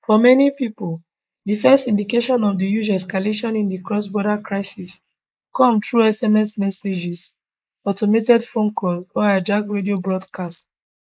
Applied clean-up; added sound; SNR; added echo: neural mask model Resemble Enhance denoiser.